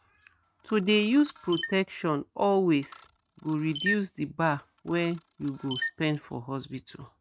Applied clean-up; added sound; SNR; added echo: neural mask model RNNoise.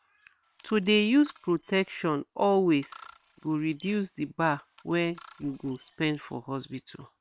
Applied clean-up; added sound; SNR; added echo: neural separator model SepFormer WHAM!.